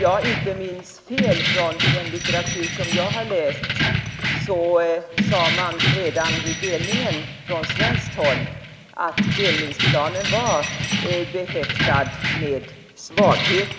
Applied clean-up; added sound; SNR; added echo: none; Keys jangling; -1 dB; none.